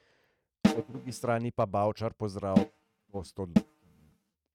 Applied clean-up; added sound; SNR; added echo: neural mask model RNNoise.